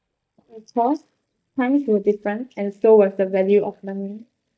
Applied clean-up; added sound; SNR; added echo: neural mask model DeepFilterNet 3.